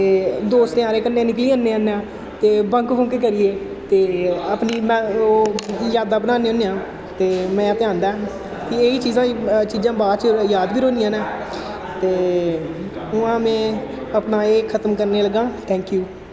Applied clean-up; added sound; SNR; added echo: none; none; none; none.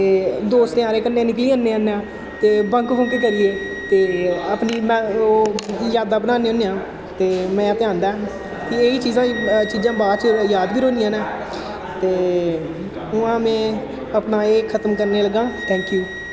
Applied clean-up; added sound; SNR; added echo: none; Wind instrument, woodwind instrument; 17 dB; none.